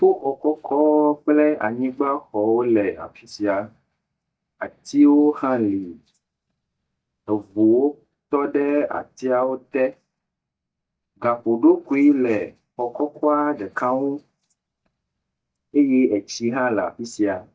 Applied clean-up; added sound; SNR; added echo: neural mask model DeepFilterNet 3.